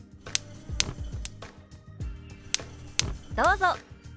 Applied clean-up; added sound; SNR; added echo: none; Fire; 5 dB; none.